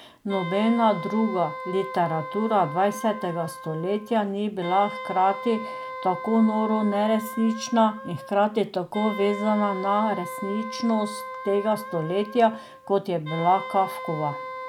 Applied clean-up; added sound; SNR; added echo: none; Wind instrument, woodwind instrument; 11 dB; none.